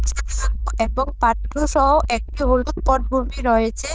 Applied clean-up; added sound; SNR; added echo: neural diffusion model UNIVERSE++.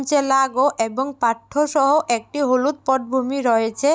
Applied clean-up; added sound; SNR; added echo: none; none; none; none.